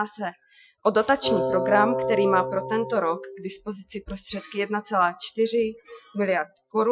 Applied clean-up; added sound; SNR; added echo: classical method Wiener filter.